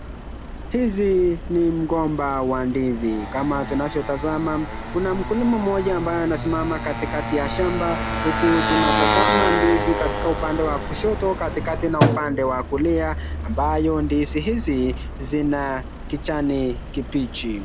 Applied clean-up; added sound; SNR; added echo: none; Drum + Motorcycle; 3 dB; none.